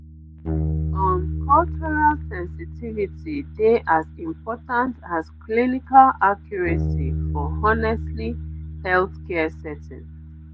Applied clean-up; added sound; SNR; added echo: none; Bass guitar; 6 dB; none.